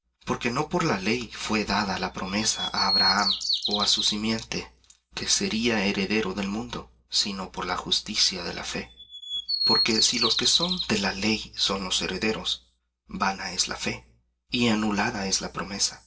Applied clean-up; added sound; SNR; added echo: none; Bird vocalization, bird call, bird song; 1 dB; reverberation time 0.2 s.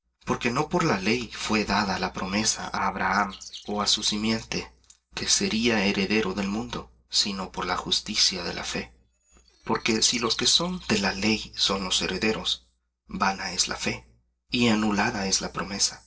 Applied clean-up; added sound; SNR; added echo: neural separator model SepFormer DNS4.